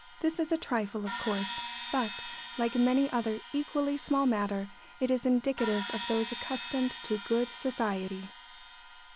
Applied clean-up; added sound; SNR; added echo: none; Crash cymbal; 10 dB; none.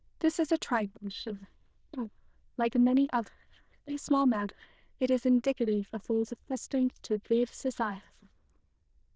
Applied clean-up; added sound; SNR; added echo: neural diffusion model UNIVERSE++.